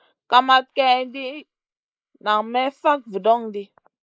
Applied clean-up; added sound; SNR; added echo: neural mask model Resemble Enhance denoiser.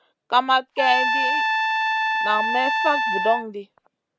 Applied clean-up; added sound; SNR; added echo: none; Trumpet; -2 dB; none.